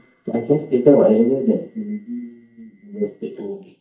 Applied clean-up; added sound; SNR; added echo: neural mask model DeepFilterNet 3.